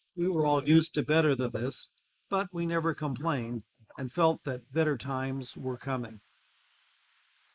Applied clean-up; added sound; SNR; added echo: neural mask model Resemble Enhance denoiser.